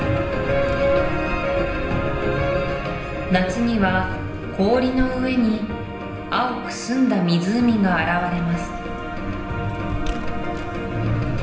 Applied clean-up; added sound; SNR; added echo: none; Vehicle; 9 dB; reverberation time 0.9 s.